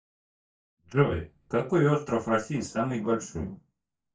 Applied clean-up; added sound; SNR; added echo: neural mask model DeepFilterNet 3.